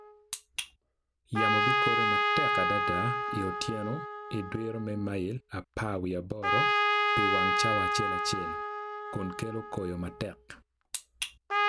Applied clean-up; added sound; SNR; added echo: none; Trumpet; -5 dB; none.